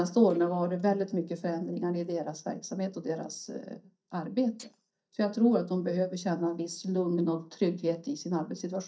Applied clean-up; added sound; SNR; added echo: neural mask model DeepFilterNet 3.